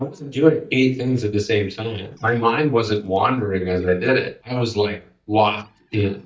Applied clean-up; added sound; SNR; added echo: neural mask model DeepFilterNet 3.